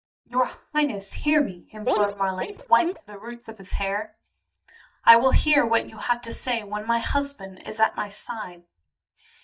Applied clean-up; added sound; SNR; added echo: neural mask model DeepFilterNet 3.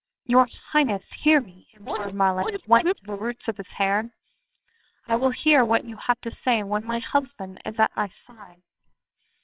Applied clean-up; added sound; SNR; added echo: neural separator model SepFormer WHAMR!.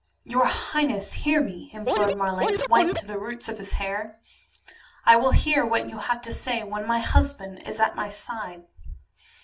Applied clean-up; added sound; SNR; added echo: none; Scratching (performance technique); 0 dB; reverberation time 0.2 s.